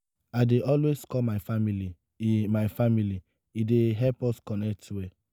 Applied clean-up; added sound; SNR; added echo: none; none; none; none.